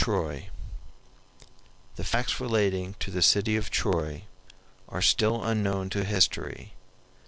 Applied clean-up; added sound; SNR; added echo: none; none; none; none.